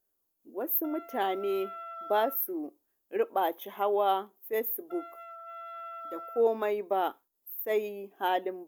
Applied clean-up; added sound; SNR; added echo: none; Wind instrument, woodwind instrument; 12 dB; none.